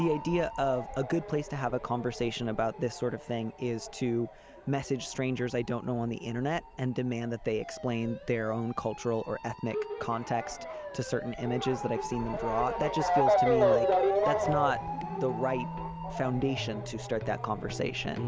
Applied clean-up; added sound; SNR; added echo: none; Motor vehicle (road) / Siren; 2 dB; none.